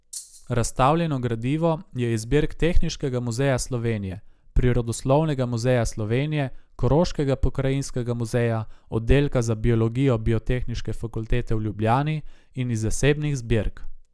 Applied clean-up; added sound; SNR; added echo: none; Rattle (instrument); 15 dB; none.